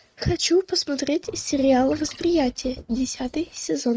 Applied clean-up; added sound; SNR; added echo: neural mask model RNNoise.